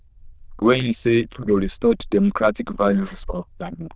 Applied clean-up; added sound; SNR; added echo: neural diffusion model UNIVERSE++.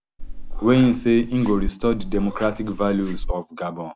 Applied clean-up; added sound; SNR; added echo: none; Meow; 6 dB; none.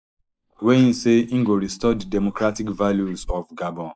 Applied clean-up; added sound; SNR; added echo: neural mask model DeepFilterNet 3.